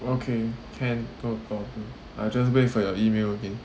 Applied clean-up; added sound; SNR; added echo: none; none; none; none.